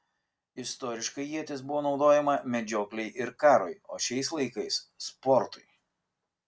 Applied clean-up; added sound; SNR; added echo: none; none; none; none.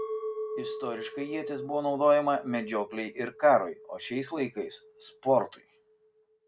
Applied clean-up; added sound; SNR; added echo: none; Chink, clink; 11 dB; none.